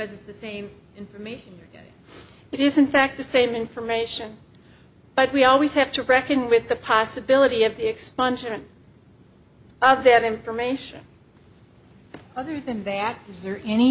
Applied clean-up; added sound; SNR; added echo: none; none; none; none.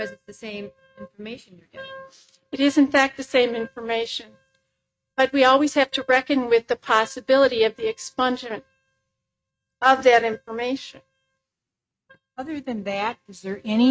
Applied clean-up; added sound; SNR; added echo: neural mask model RNNoise.